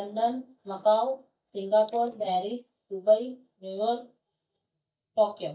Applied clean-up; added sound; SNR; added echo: neural mask model DeepFilterNet 3.